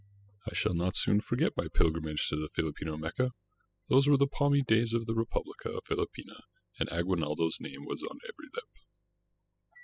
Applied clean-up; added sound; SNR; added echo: classical method spectral subtraction.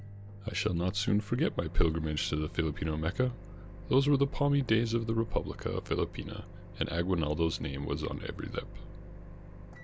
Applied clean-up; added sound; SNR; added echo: none; Microwave oven; 14 dB; none.